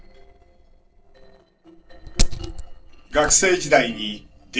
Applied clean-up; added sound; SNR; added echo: neural separator model SepFormer DNS4.